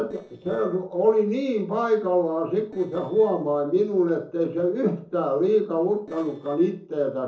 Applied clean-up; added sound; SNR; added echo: neural separator model SepFormer DNS4.